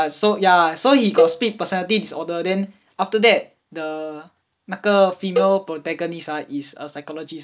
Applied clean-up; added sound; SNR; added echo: neural mask model DeepFilterNet 3.